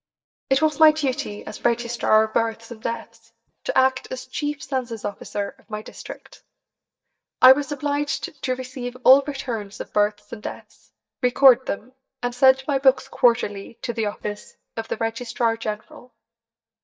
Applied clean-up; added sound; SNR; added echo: neural mask model DeepFilterNet 3.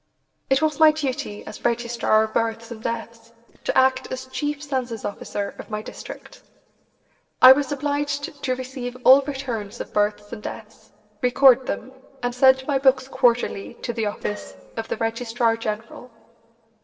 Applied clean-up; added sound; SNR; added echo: neural separator model SepFormer DNS4.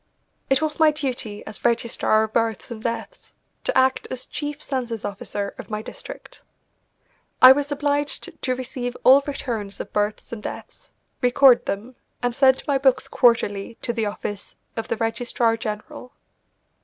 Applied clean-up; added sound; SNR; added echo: none; none; none; none.